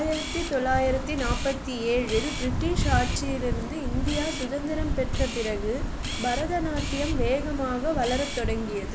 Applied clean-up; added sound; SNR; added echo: none; Camera; 14 dB; none.